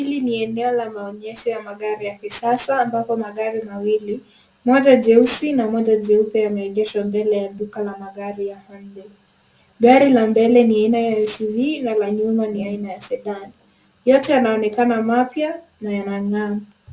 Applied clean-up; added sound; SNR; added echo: none; none; none; none.